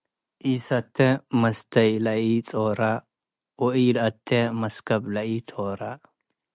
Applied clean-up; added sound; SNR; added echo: none; none; none; none.